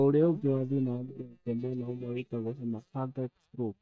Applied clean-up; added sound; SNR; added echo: neural mask model DeepFilterNet 3.